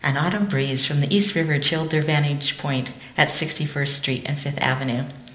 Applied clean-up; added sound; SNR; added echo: none; none; none; reverberation time 0.8 s.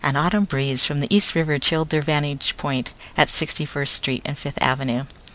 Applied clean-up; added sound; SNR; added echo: none; none; none; none.